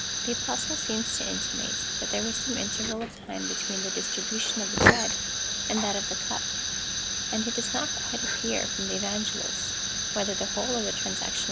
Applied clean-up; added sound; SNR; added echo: none; Fire; -5 dB; none.